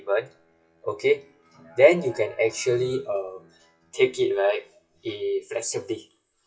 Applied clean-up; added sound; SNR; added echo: classical method WPE with log-MMSE.